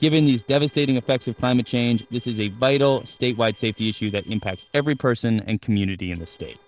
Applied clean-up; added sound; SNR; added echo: neural separator model SepFormer DNS4.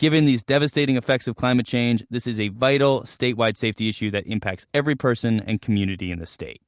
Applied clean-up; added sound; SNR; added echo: none; none; none; none.